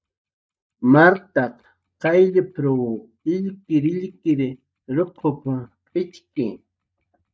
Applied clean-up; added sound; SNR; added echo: neural mask model DeepFilterNet 3.